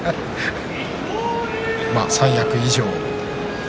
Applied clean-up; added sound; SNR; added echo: none; none; none; none.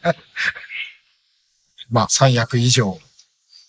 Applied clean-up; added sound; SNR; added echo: neural mask model Resemble Enhance denoiser.